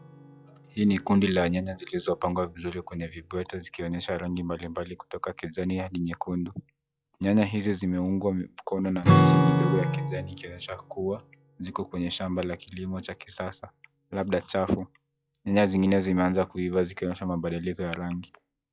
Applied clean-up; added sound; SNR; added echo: classical method log-MMSE.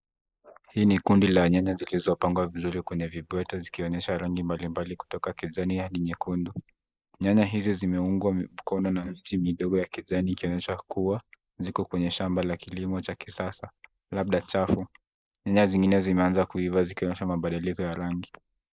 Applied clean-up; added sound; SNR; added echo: neural mask model Resemble Enhance denoiser.